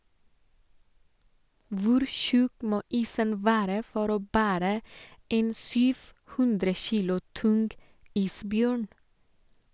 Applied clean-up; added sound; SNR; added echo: none; none; none; none.